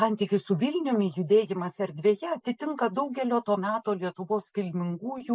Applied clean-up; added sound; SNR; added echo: neural mask model Resemble Enhance denoiser.